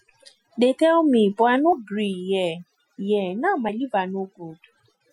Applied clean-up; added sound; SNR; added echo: classical method Wiener filter.